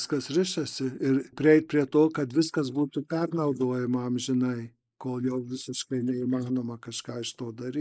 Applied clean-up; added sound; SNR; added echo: neural mask model Resemble Enhance denoiser.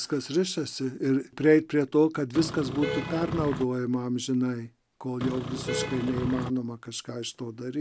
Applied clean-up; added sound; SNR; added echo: none; Vehicle horn, car horn, honking; 5 dB; none.